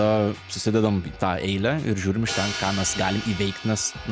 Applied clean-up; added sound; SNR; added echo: none; Crash cymbal; 12 dB; none.